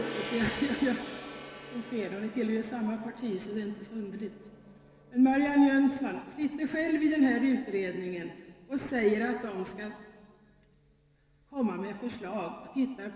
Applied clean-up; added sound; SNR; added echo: none; Gong; 16 dB; reverberation time 2.1 s.